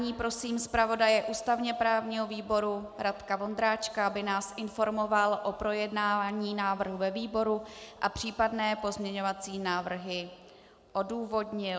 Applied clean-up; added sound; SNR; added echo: none; none; none; none.